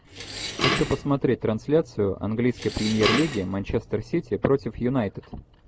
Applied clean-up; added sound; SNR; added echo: none; Dishes, pots, and pans; 7 dB; none.